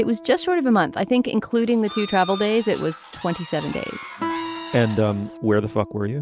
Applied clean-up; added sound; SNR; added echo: none; Bird / Fowl + Guitar; 13 dB; none.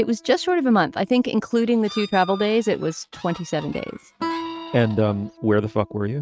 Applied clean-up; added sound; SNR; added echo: neural mask model RNNoise.